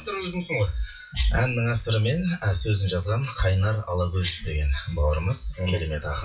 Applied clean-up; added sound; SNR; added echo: classical method WPE with log-MMSE.